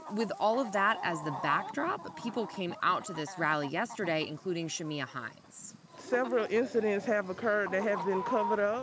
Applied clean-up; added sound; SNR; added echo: none; Chicken, rooster; 11 dB; none.